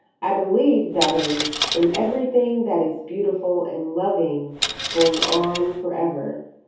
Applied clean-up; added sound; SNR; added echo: none; Coin (dropping); 5 dB; reverberation time 0.7 s.